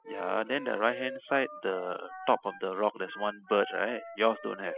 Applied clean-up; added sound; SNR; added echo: classical method spectral subtraction.